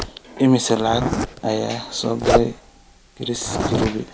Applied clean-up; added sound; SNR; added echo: none; Zipper (clothing); 3 dB; none.